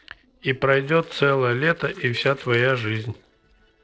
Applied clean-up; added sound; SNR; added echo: neural separator model SepFormer DNS4.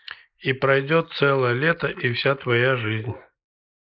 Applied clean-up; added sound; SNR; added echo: neural mask model Resemble Enhance denoiser.